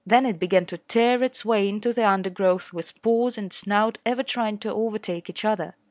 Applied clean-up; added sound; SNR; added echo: none; none; none; none.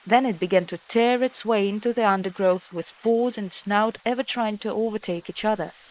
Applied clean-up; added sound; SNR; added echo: neural mask model Resemble Enhance denoiser.